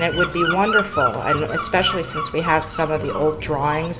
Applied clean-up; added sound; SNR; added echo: none; Bird vocalization, bird call, bird song; 4 dB; reverberation time 0.4 s.